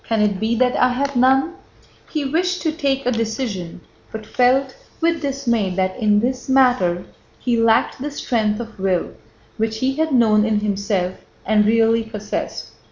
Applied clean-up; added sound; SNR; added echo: none; none; none; none.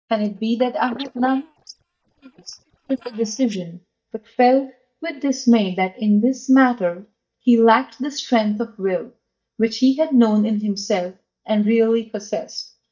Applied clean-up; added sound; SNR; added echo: neural mask model DeepFilterNet 3.